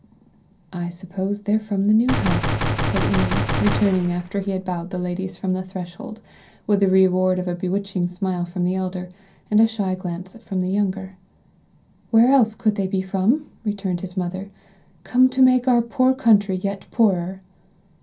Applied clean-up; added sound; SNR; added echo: none; Gunshot, gunfire; 1 dB; reverberation time 0.3 s.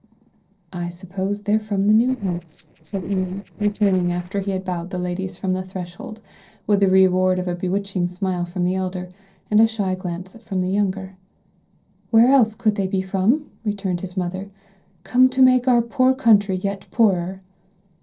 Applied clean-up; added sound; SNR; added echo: neural separator model SepFormer DNS4.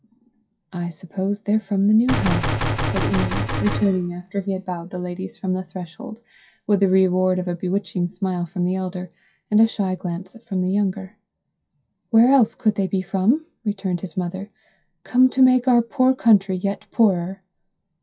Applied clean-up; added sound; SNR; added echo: classical method WPE with log-MMSE.